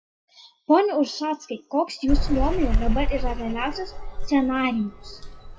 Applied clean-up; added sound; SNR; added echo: classical method WPE with log-MMSE.